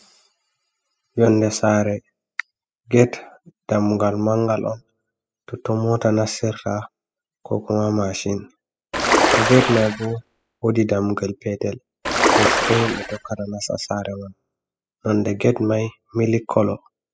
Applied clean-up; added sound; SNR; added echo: classical method spectral subtraction.